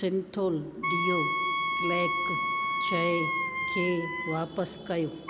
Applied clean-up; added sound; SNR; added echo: none; Wind instrument, woodwind instrument; 0 dB; none.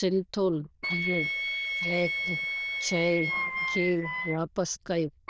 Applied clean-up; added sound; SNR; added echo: neural diffusion model UNIVERSE++.